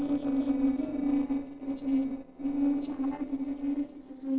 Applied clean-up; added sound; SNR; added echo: neural separator model SepFormer DNS4.